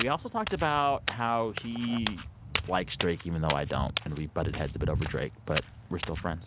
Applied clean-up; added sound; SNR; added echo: none; Walk, footsteps; 5 dB; none.